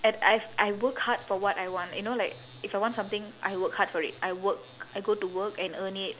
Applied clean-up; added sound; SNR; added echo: none; none; none; none.